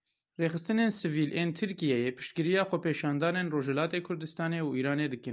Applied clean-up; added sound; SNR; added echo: none; none; none; none.